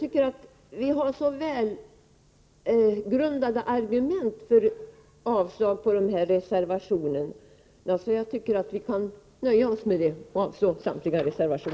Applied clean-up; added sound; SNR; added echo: none; none; none; none.